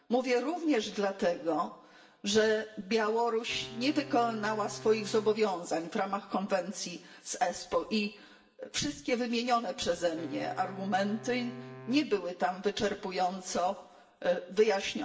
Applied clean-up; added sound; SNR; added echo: none; Wind instrument, woodwind instrument; 18 dB; reverberation time 0.7 s.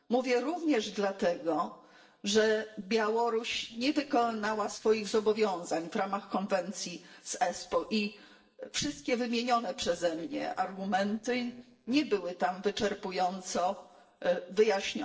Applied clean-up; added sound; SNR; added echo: neural separator model SepFormer DNS4.